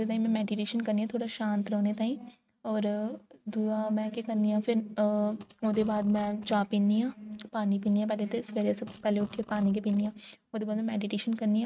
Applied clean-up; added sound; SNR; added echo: neural mask model RNNoise.